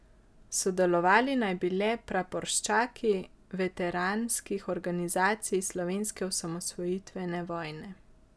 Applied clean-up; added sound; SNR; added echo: none; none; none; none.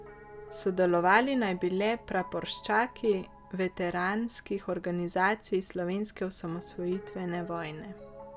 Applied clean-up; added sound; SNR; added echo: none; Piano; 19 dB; none.